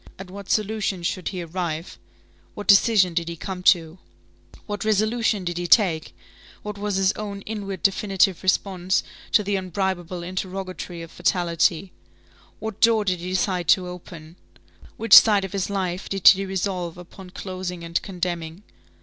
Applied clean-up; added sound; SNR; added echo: none; none; none; none.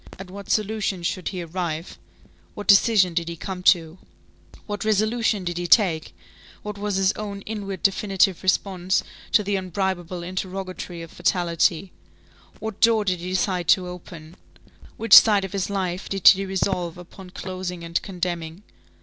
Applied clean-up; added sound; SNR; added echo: none; Crackle; 19 dB; none.